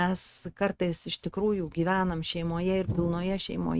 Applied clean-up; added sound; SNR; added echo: neural mask model RNNoise.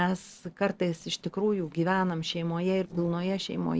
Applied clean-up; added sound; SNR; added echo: neural separator model SepFormer DNS4.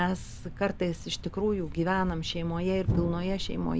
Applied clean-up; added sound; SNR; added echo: none; Thump, thud; 6 dB; none.